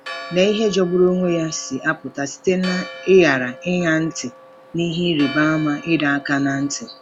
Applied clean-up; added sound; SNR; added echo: none; Church bell; 17 dB; none.